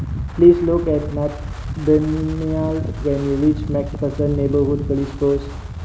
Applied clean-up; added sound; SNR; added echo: none; Wind; 7 dB; none.